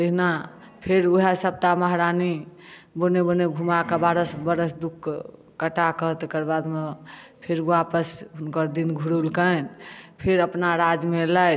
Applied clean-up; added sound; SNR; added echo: none; none; none; none.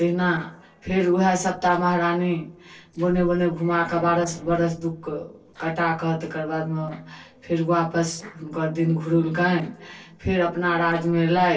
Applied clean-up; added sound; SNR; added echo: neural separator model SepFormer DNS4.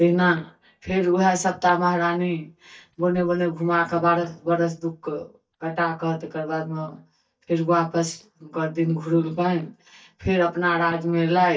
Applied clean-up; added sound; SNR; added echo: neural mask model DeepFilterNet 3.